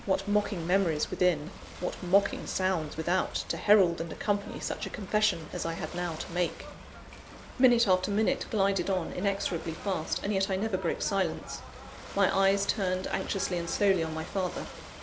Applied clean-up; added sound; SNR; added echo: none; Ocean / Boat, Water vehicle; 14 dB; none.